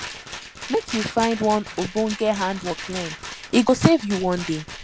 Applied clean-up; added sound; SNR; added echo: none; Rattle; 11 dB; none.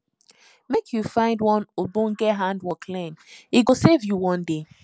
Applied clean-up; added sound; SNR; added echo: none; none; none; none.